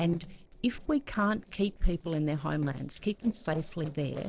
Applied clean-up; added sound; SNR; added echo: neural separator model SepFormer DNS4.